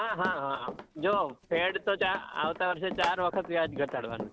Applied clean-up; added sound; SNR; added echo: none; Run; 11 dB; none.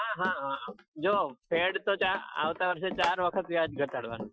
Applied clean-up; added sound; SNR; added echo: classical method Wiener filter.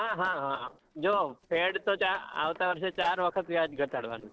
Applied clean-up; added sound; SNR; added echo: neural separator model SepFormer DNS4.